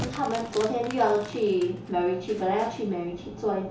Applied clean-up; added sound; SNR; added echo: none; Crushing; 19 dB; reverberation time 0.7 s.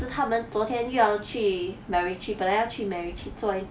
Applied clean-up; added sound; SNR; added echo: none; none; none; none.